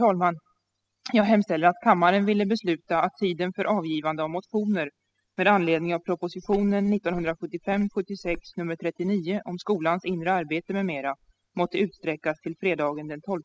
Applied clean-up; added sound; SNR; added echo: classical method spectral subtraction.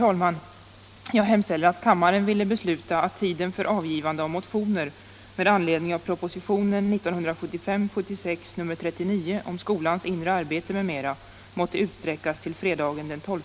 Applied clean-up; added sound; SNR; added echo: none; none; none; none.